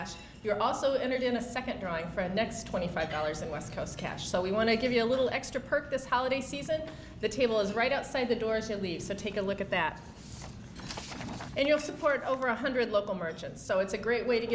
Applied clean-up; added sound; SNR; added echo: none; none; none; none.